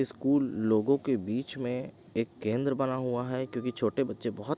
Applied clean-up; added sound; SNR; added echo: none; none; none; none.